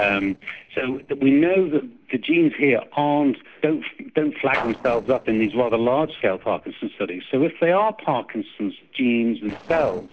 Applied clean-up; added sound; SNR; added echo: neural separator model SepFormer DNS4.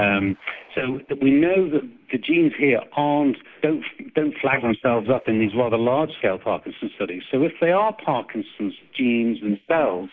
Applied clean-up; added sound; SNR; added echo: neural mask model Resemble Enhance denoiser.